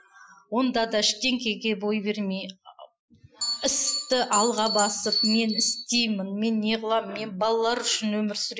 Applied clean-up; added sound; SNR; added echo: classical method Wiener filter.